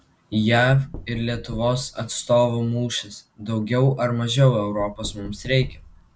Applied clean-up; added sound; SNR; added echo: none; Knock; 19 dB; none.